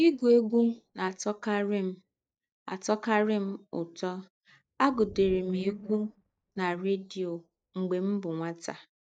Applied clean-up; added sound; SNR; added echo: neural mask model DeepFilterNet 3.